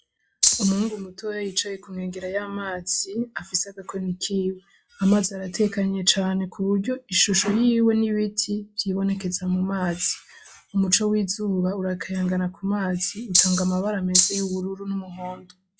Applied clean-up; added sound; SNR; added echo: classical method log-MMSE.